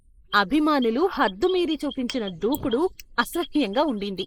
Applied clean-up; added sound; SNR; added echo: neural mask model Resemble Enhance denoiser.